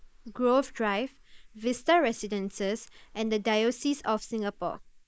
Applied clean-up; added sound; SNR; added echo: neural mask model Resemble Enhance denoiser.